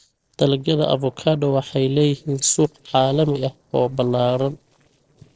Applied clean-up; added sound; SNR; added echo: neural separator model SepFormer DNS4.